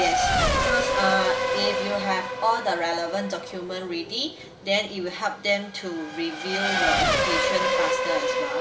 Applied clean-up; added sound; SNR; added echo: none; Race car, auto racing / Accelerating, revving, vroom; -2 dB; reverberation time 1.3 s.